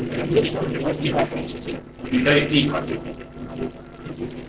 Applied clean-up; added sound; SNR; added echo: neural separator model SepFormer DNS4.